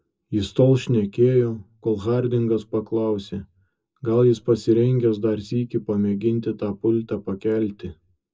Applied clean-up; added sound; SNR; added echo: none; none; none; reverberation time 0.2 s.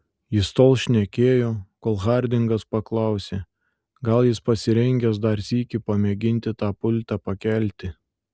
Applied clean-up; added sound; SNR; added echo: none; none; none; none.